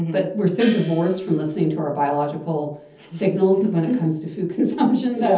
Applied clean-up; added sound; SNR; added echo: none; Gong; 17 dB; reverberation time 0.7 s.